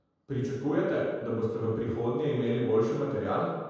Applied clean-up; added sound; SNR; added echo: none; none; none; reverberation time 1.2 s.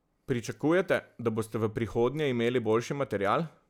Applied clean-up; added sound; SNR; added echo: none; none; none; none.